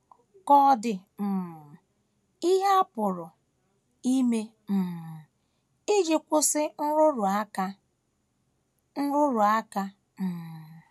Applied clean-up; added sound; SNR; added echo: none; none; none; none.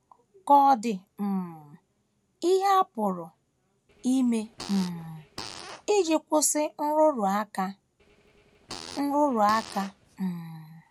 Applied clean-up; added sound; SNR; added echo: none; Fart; 17 dB; none.